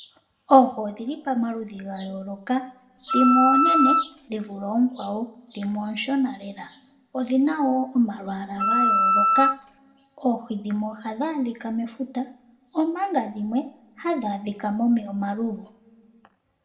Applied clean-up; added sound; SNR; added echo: none; Wind instrument, woodwind instrument; -5 dB; reverberation time 0.7 s.